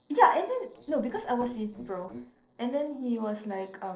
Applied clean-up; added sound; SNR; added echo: neural separator model SepFormer DNS4.